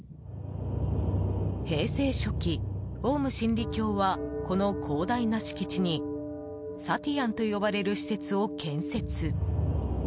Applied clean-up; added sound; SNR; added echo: none; none; none; none.